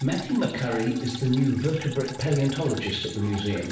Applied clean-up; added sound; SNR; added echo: none; Drip; 15 dB; reverberation time 0.7 s.